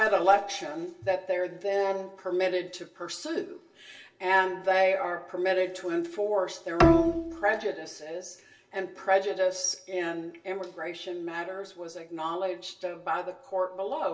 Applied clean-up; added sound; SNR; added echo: none; Bowed string instrument; -3 dB; reverberation time 0.1 s.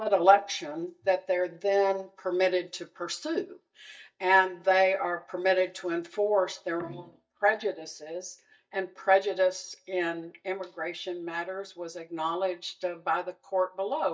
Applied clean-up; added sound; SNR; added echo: neural mask model DeepFilterNet 3.